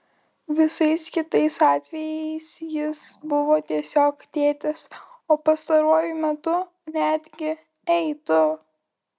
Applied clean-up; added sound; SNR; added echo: none; none; none; none.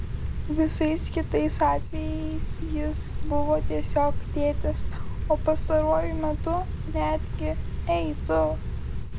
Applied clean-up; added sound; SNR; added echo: none; Cricket; -3 dB; none.